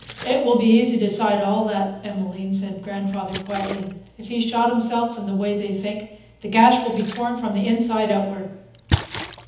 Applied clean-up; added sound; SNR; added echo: none; Splash, splatter; 13 dB; reverberation time 1.3 s.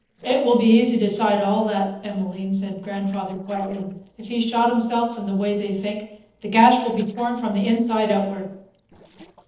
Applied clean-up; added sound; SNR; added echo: neural separator model SepFormer DNS4.